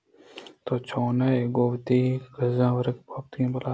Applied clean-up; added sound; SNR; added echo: none; none; none; none.